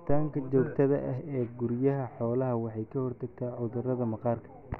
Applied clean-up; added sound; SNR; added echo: none; none; none; none.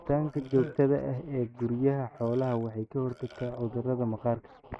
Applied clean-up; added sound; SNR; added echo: neural mask model RNNoise.